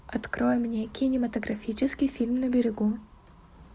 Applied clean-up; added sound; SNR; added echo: none; none; none; none.